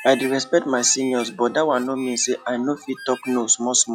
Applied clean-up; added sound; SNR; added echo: classical method log-MMSE.